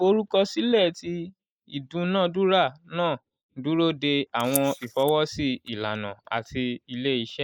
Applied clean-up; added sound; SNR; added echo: neural mask model Resemble Enhance denoiser.